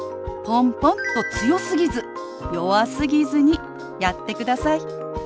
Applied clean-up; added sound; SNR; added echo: none; none; none; none.